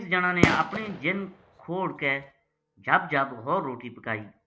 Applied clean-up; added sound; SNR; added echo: none; Gunshot, gunfire; 2 dB; none.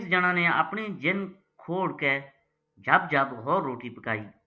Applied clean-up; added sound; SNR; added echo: none; none; none; none.